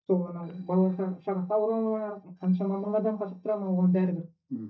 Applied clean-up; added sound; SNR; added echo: neural mask model DeepFilterNet 3.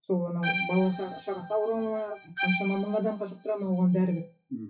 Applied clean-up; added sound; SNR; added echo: classical method WPE with log-MMSE.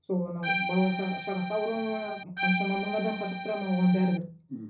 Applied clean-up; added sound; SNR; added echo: none; Accordion; 3 dB; reverberation time 0.5 s.